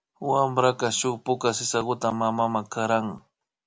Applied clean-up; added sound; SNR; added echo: none; none; none; none.